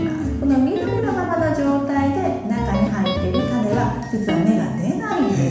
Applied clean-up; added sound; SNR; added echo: none; Guitar; 9 dB; reverberation time 1.1 s.